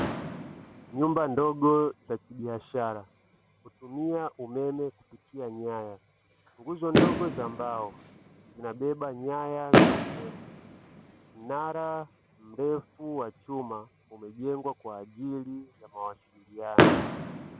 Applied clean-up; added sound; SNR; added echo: none; Fireworks; -2 dB; none.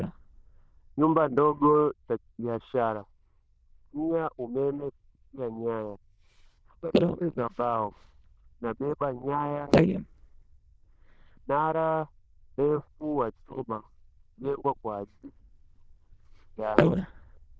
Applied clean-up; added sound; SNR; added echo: neural diffusion model UNIVERSE++.